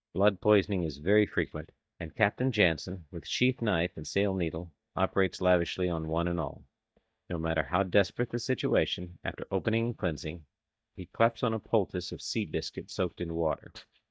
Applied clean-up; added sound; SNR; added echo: neural mask model DeepFilterNet 3.